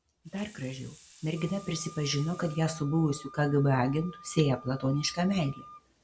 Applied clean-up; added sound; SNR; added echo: none; Wind instrument, woodwind instrument + Sink (filling or washing) / Water tap, faucet; 20 dB; none.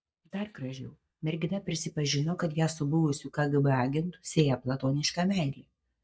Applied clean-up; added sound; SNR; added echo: neural mask model DeepFilterNet 3.